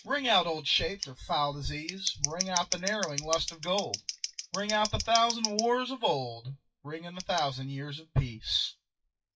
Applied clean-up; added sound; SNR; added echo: classical method WPE with log-MMSE.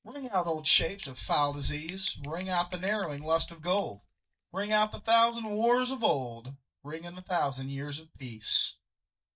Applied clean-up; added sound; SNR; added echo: neural mask model DeepFilterNet 3.